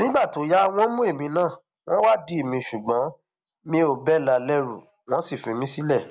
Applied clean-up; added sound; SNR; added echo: none; none; none; none.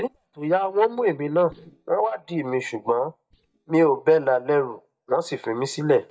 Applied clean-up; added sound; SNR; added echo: neural mask model DeepFilterNet 3.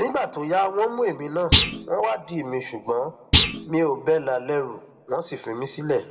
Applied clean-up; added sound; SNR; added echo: none; Thump, thud; -1 dB; reverberation time 1.1 s.